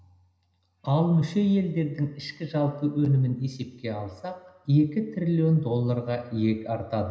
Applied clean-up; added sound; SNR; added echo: none; none; none; reverberation time 0.9 s.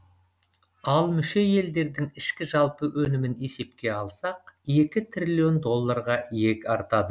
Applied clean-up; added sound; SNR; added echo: none; none; none; none.